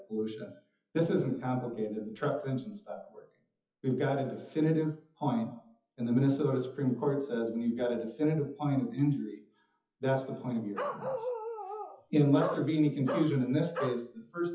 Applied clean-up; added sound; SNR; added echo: classical method WPE with log-MMSE.